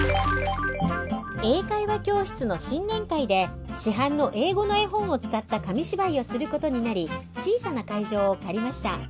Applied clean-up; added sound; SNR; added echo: none; Bowed string instrument; 13 dB; none.